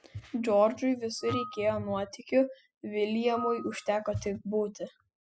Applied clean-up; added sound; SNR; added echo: classical method spectral subtraction.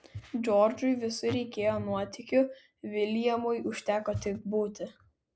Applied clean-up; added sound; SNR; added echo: none; none; none; none.